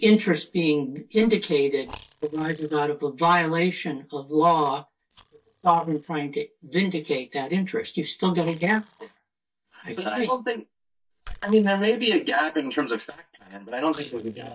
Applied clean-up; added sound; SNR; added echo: neural mask model DeepFilterNet 3.